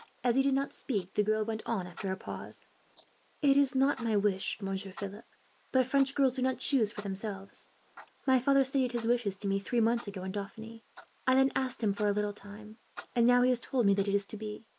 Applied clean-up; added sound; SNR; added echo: neural mask model Resemble Enhance denoiser.